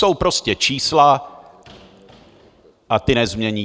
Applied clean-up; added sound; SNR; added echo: none; none; none; none.